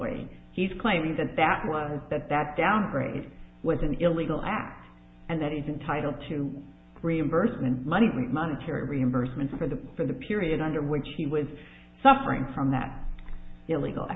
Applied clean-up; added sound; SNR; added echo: none; none; none; none.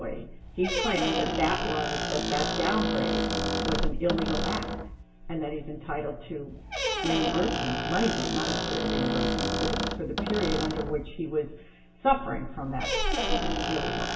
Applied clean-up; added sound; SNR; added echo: none; Squeak; 0 dB; reverberation time 0.1 s.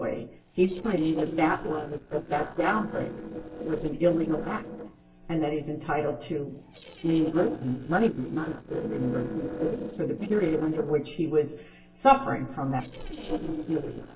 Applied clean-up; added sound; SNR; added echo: neural separator model SepFormer DNS4.